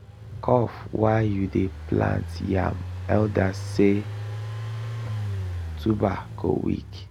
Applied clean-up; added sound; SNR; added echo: none; Engine; 8 dB; none.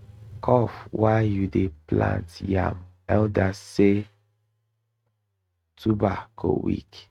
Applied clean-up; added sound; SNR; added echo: neural mask model RNNoise.